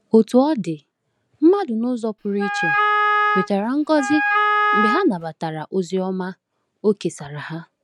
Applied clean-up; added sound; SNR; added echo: none; Wind instrument, woodwind instrument; -1 dB; none.